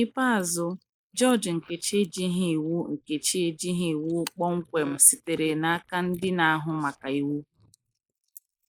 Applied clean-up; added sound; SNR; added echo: neural mask model Resemble Enhance denoiser.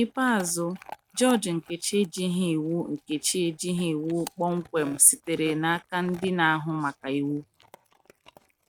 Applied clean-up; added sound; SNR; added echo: neural mask model RNNoise.